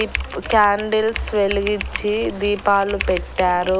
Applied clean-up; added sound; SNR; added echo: none; Typing; 9 dB; none.